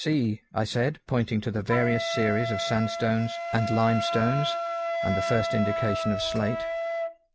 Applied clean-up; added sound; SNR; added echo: none; Wind instrument, woodwind instrument; 4 dB; none.